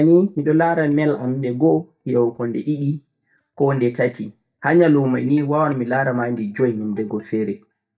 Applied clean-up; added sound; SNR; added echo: neural mask model DeepFilterNet 3.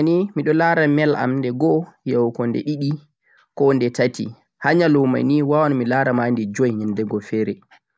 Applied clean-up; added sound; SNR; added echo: none; none; none; none.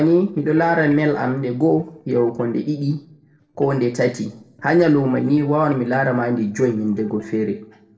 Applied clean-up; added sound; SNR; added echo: neural separator model SepFormer DNS4.